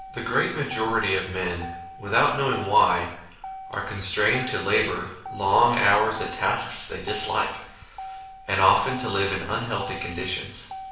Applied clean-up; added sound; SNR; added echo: none; Motor vehicle (road); 17 dB; reverberation time 0.7 s.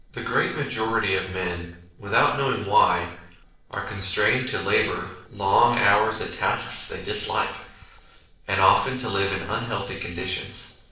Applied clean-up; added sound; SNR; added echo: neural separator model SepFormer DNS4.